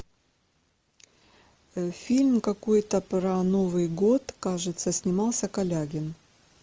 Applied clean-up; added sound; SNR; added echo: none; none; none; none.